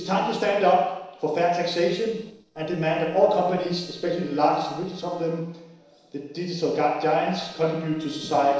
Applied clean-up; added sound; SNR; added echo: neural separator model SepFormer DNS4.